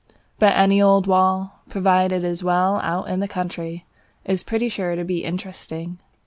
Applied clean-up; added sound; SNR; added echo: none; none; none; none.